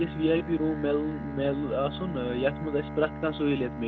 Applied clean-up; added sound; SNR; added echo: none; Bowed string instrument; 9 dB; none.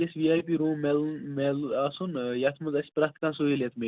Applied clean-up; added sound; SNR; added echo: none; none; none; none.